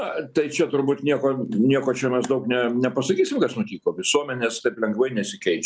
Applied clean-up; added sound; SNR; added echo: none; none; none; none.